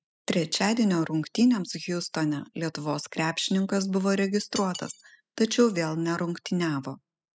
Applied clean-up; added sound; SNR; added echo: classical method spectral subtraction.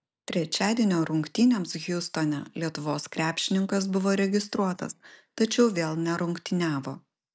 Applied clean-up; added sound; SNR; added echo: neural mask model DeepFilterNet 3.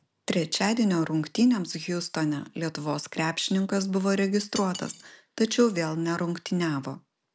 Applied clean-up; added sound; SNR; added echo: none; Cutlery, silverware; 18 dB; none.